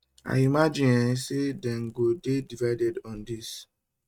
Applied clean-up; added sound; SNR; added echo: neural mask model RNNoise.